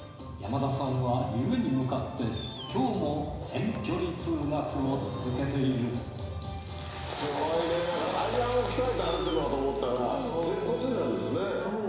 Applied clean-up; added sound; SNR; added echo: none; Fireworks; 19 dB; reverberation time 1.0 s.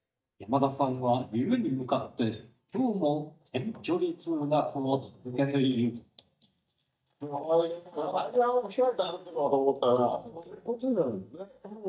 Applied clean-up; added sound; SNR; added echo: neural mask model DeepFilterNet 3.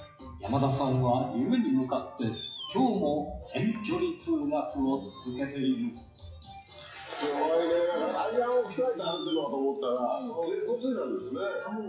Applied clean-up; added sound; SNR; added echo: classical method WPE with log-MMSE.